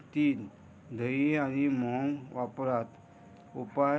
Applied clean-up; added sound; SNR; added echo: none; none; none; none.